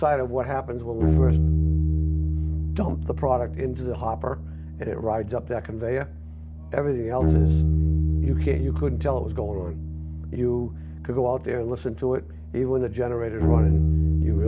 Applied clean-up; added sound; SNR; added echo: none; Bass guitar; -3 dB; none.